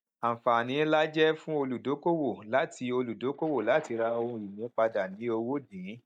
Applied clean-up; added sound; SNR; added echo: neural mask model DeepFilterNet 3.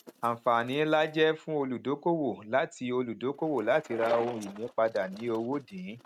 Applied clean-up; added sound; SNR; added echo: neural mask model RNNoise.